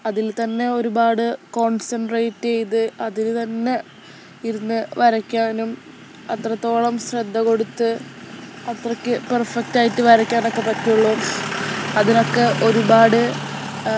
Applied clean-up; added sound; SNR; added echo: none; none; none; none.